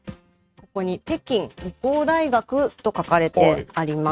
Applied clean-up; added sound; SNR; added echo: neural mask model RNNoise.